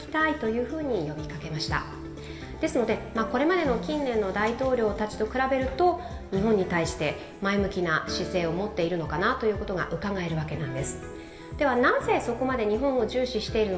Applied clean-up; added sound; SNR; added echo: none; none; none; reverberation time 2.8 s.